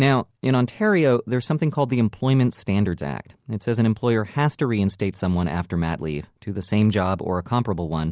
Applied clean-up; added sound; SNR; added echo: none; none; none; none.